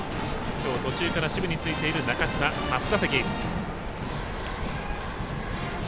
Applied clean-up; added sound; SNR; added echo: none; Mechanisms; 4 dB; none.